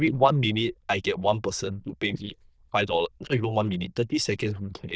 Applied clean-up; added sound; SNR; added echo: neural diffusion model UNIVERSE++.